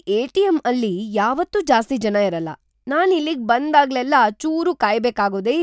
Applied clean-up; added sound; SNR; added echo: none; none; none; none.